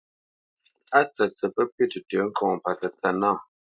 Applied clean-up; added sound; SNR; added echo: neural mask model Resemble Enhance denoiser.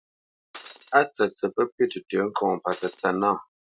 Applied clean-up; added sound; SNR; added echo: none; Shatter; 20 dB; none.